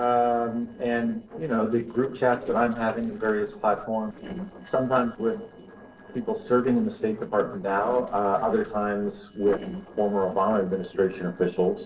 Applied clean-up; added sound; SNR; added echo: neural separator model SepFormer DNS4.